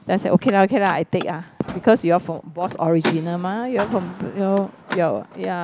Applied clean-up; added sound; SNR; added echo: none; Car; 12 dB; none.